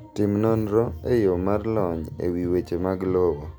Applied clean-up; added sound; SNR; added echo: none; none; none; none.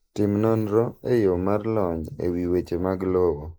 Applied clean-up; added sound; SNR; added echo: neural mask model Resemble Enhance denoiser.